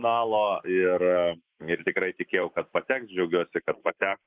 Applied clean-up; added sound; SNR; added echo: neural mask model Resemble Enhance denoiser.